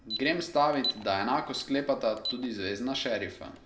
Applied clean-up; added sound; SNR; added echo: none; Alarm; 11 dB; reverberation time 1.5 s.